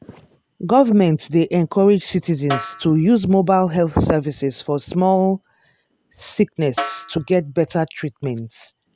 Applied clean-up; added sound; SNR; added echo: none; Snare drum; 14 dB; none.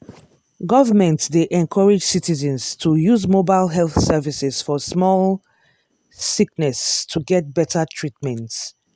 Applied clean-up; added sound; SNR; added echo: none; none; none; none.